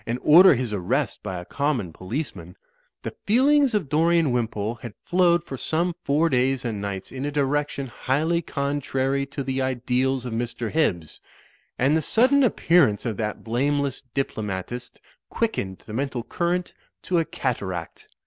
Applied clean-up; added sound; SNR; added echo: none; Snare drum; 17 dB; none.